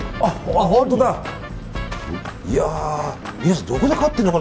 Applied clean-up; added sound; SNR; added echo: none; none; none; none.